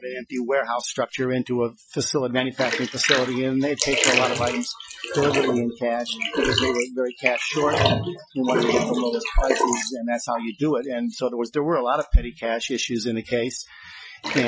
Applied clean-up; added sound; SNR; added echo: classical method Wiener filter.